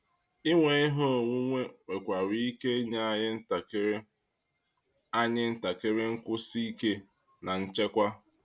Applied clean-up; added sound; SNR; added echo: none; none; none; none.